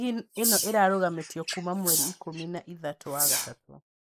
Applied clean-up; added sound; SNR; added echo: neural mask model Resemble Enhance denoiser.